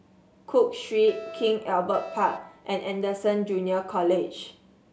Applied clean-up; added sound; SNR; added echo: none; Alarm; 15 dB; none.